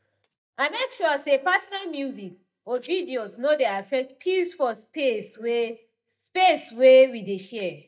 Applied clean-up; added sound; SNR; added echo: neural mask model DeepFilterNet 3.